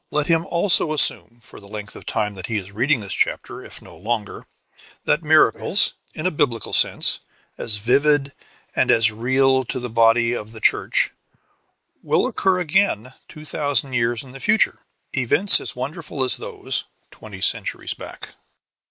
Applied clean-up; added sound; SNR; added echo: neural mask model Resemble Enhance denoiser.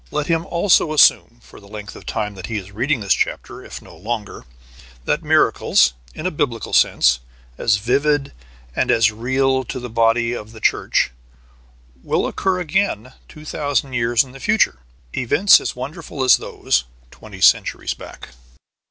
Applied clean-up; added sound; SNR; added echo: none; none; none; none.